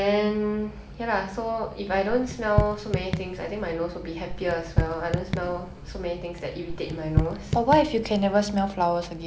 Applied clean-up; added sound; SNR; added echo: none; Raindrop / Drip; 3 dB; none.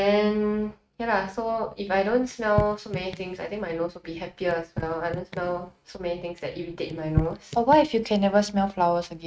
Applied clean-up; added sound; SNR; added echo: neural mask model RNNoise.